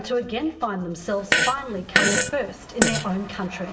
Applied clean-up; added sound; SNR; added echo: none; Fart; -3 dB; reverberation time 0.8 s.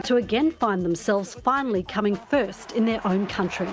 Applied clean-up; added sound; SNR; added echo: none; none; none; none.